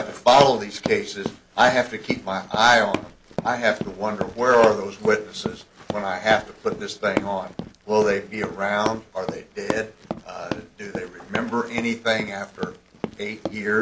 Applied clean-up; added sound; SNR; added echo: none; Run; 10 dB; none.